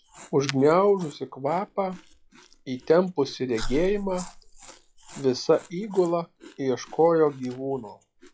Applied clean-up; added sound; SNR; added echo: classical method log-MMSE.